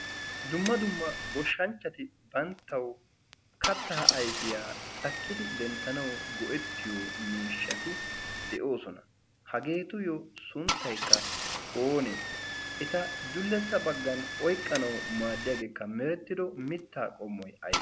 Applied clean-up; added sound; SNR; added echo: none; Engine starting / Car; 2 dB; none.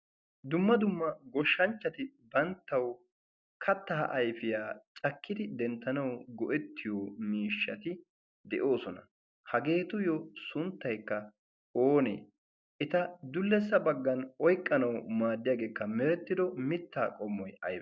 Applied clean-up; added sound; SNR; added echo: none; none; none; none.